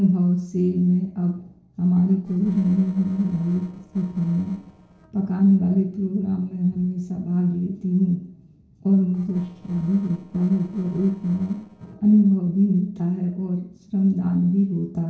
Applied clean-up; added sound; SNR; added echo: neural separator model SepFormer DNS4.